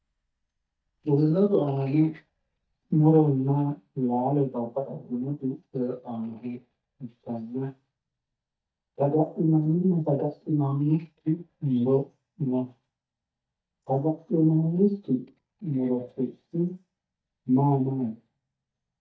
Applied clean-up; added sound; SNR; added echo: neural mask model DeepFilterNet 3.